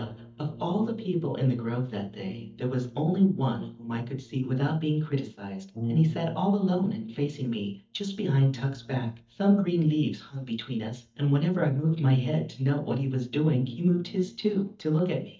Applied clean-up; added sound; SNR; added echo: neural mask model DeepFilterNet 3.